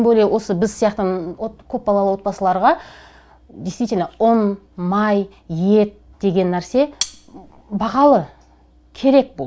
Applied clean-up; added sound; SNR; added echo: none; Cutlery, silverware; 11 dB; none.